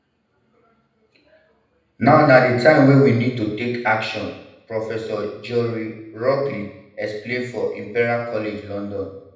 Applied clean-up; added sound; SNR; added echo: none; none; none; reverberation time 0.8 s.